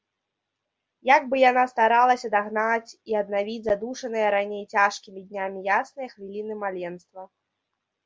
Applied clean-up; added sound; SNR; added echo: none; none; none; none.